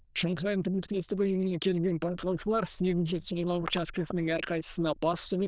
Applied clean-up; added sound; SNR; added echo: neural diffusion model UNIVERSE++.